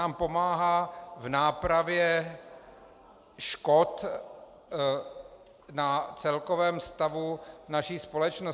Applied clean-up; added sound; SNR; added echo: none; none; none; none.